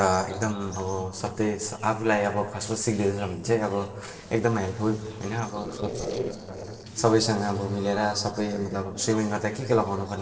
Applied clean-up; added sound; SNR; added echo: neural separator model SepFormer DNS4.